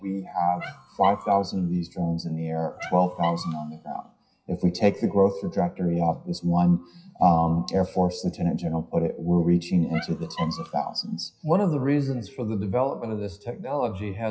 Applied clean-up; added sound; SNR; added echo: classical method WPE with log-MMSE.